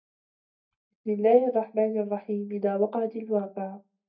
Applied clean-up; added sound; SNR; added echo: neural mask model DeepFilterNet 3.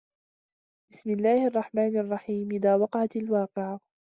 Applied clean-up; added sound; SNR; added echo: none; none; none; none.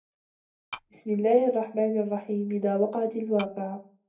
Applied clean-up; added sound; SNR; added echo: none; Tap / Glass; 14 dB; reverberation time 0.3 s.